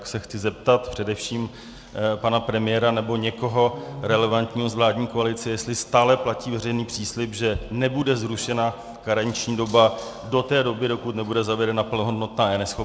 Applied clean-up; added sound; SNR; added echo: none; none; none; none.